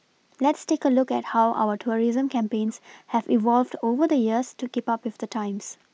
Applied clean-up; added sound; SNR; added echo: none; none; none; none.